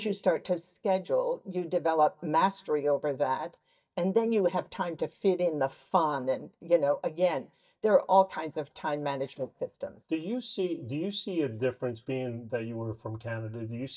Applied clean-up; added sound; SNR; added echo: neural mask model DeepFilterNet 3.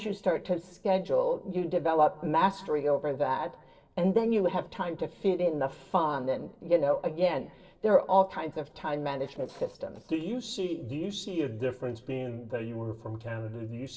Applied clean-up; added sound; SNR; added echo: neural separator model SepFormer DNS4.